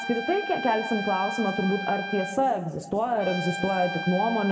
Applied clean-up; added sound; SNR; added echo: none; Trumpet; 8 dB; reverberation time 1.7 s.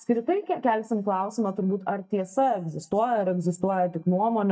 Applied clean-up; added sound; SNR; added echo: neural mask model DeepFilterNet 3.